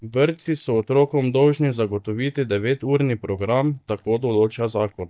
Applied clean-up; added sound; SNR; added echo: neural mask model DeepFilterNet 3.